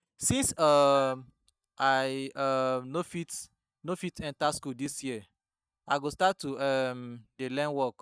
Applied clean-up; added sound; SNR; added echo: neural mask model DeepFilterNet 3.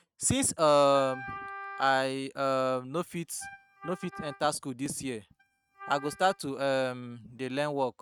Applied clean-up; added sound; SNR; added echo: neural mask model RNNoise.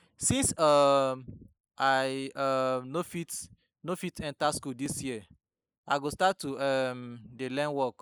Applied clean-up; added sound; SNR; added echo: neural mask model Resemble Enhance denoiser.